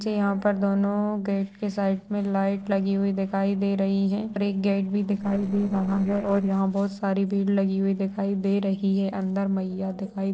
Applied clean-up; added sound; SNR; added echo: neural separator model SepFormer DNS4.